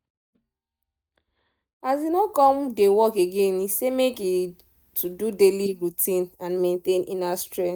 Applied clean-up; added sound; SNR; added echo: neural mask model DeepFilterNet 3.